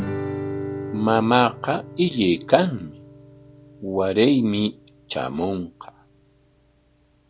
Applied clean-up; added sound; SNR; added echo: none; Guitar; 12 dB; none.